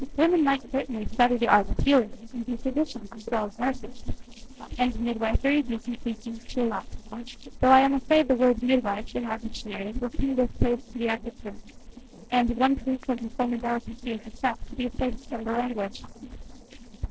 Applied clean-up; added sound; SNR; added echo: neural separator model SepFormer DNS4.